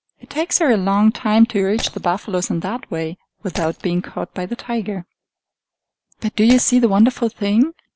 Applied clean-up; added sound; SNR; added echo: none; Shatter; 18 dB; none.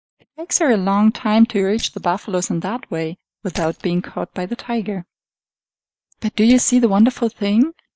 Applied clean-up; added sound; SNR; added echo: neural mask model DeepFilterNet 3.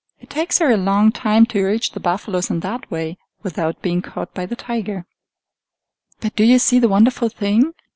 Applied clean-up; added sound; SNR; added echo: none; none; none; none.